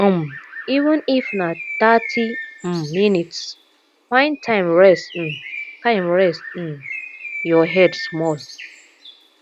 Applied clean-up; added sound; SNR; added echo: none; Bird; 14 dB; none.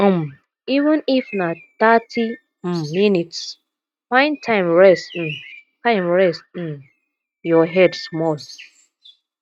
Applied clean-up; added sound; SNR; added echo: neural mask model RNNoise.